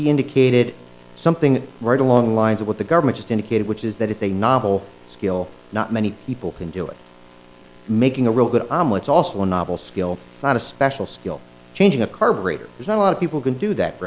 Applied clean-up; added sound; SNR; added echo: none; none; none; none.